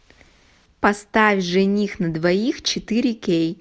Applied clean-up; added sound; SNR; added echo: none; none; none; none.